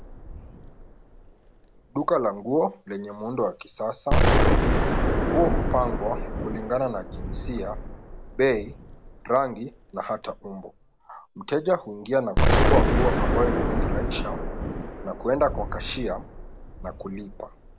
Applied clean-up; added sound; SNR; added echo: none; Explosion; -3 dB; none.